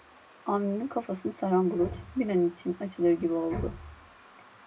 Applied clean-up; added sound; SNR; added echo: none; Cricket; 11 dB; reverberation time 0.2 s.